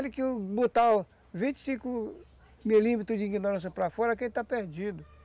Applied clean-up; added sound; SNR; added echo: none; none; none; none.